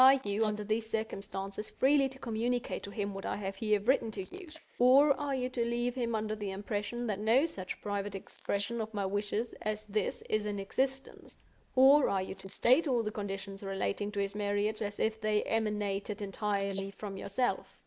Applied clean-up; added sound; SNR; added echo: neural mask model Resemble Enhance denoiser.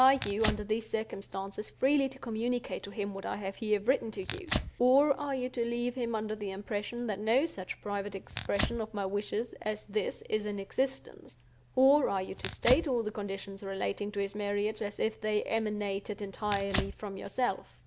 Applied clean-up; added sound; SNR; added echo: none; Tearing; 9 dB; none.